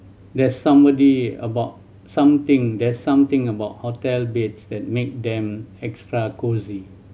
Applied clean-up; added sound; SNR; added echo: none; none; none; none.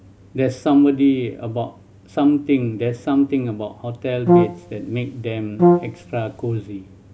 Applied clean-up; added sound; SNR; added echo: none; Brass instrument; -2 dB; none.